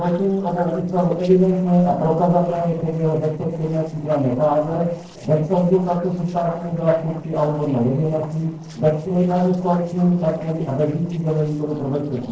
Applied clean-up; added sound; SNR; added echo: neural separator model SepFormer DNS4.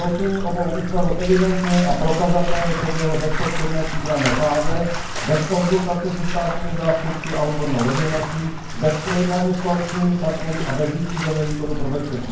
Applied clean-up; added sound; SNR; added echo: none; Bathtub (filling or washing); 2 dB; reverberation time 0.9 s.